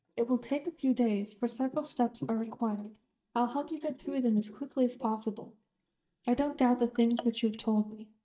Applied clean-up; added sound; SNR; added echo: neural mask model DeepFilterNet 3.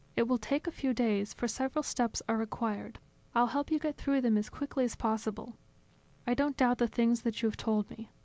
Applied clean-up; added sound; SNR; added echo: none; none; none; none.